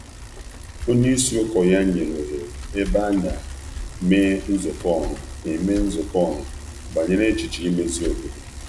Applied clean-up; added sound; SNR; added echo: none; Bicycle; 10 dB; none.